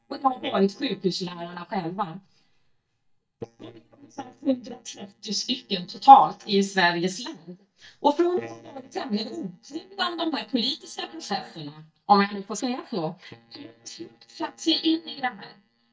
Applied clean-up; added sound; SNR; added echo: neural mask model DeepFilterNet 3.